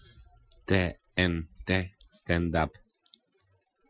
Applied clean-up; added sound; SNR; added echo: classical method Wiener filter.